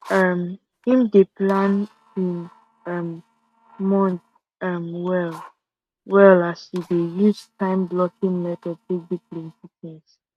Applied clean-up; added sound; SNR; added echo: neural mask model RNNoise.